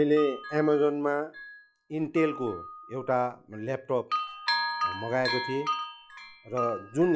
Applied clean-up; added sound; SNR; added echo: classical method log-MMSE.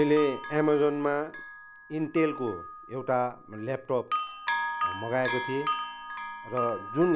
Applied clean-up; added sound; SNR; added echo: none; Bell; 6 dB; none.